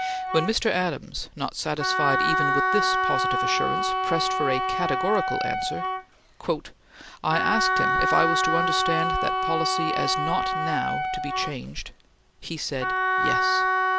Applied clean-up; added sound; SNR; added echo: none; Wind instrument, woodwind instrument; -3 dB; none.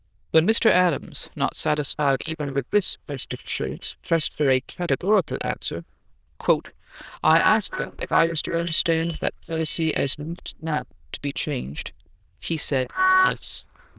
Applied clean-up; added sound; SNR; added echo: neural diffusion model UNIVERSE++.